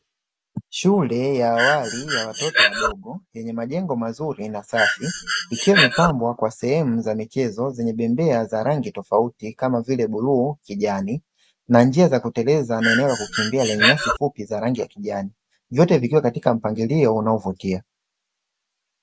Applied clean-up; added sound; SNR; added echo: none; Breathing; 0 dB; none.